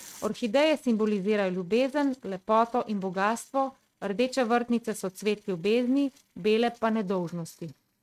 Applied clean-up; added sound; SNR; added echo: neural mask model RNNoise.